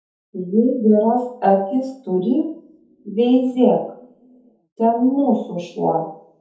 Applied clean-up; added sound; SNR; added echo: none; none; none; reverberation time 0.6 s.